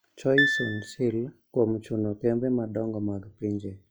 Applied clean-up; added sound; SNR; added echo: classical method log-MMSE.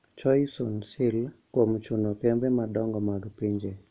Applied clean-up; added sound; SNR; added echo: none; none; none; none.